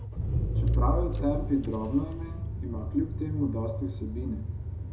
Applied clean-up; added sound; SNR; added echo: none; Engine / Car; -3 dB; reverberation time 0.5 s.